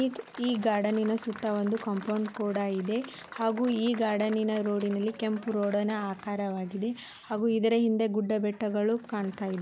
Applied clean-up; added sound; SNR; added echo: none; Applause / Crowd; 20 dB; none.